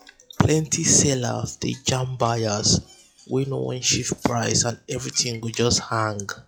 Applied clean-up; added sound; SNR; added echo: classical method log-MMSE.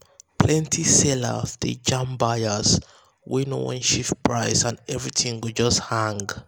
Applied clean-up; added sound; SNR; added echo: none; none; none; none.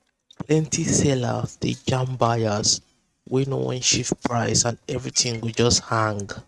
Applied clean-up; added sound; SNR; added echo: neural mask model RNNoise.